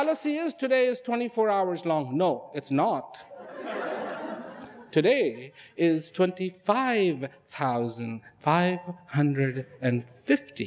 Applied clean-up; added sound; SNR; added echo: none; none; none; none.